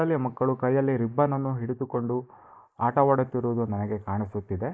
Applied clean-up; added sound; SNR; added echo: neural mask model Resemble Enhance denoiser.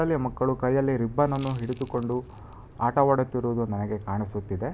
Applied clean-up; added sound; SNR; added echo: none; Crackle; 19 dB; none.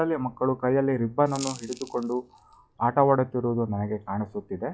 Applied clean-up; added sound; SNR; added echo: classical method log-MMSE.